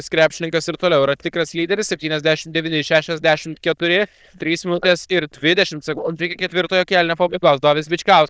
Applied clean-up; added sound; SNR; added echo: neural diffusion model UNIVERSE++.